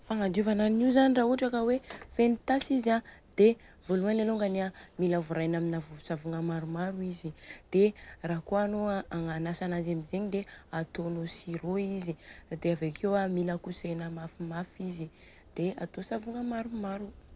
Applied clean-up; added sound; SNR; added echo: none; none; none; none.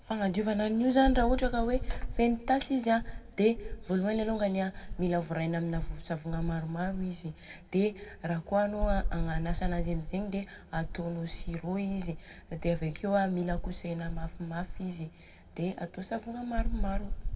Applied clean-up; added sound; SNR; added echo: none; Insect; 5 dB; reverberation time 1.7 s.